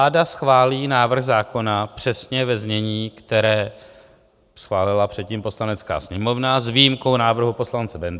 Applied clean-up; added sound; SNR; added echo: none; none; none; none.